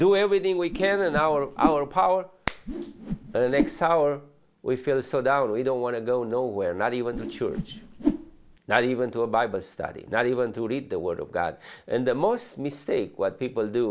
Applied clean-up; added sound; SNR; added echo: none; Whoosh, swoosh, swish; 6 dB; none.